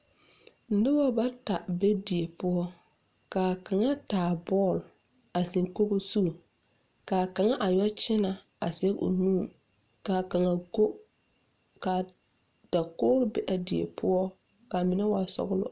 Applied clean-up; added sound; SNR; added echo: none; none; none; none.